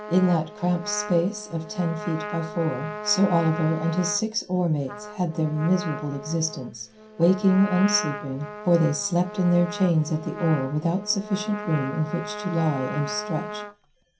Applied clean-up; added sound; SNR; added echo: none; Trumpet; 11 dB; reverberation time 0.3 s.